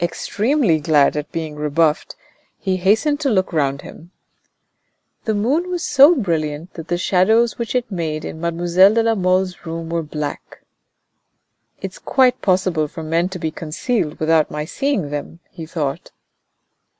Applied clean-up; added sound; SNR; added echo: none; none; none; none.